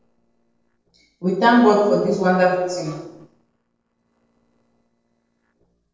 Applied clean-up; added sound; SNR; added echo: neural separator model SepFormer DNS4.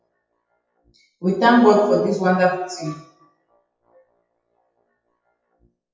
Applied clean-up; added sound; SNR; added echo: classical method WPE with log-MMSE.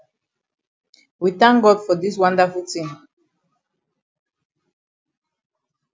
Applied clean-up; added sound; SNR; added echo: none; none; none; none.